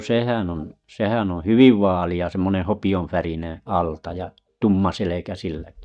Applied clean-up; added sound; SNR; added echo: neural mask model DeepFilterNet 3.